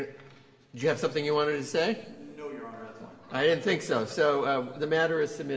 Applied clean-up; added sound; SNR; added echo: none; none; none; reverberation time 2.2 s.